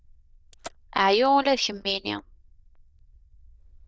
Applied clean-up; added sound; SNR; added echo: neural diffusion model UNIVERSE++.